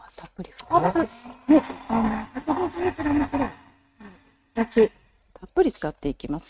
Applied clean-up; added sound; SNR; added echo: neural mask model RNNoise.